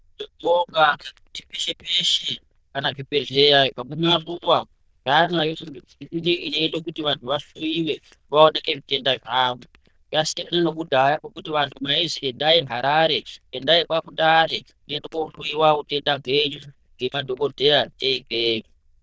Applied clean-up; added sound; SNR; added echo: neural diffusion model UNIVERSE++.